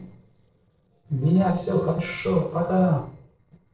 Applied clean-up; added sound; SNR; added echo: neural separator model SepFormer DNS4.